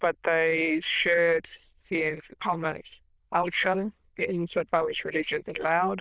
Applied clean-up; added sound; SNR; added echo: neural diffusion model UNIVERSE++.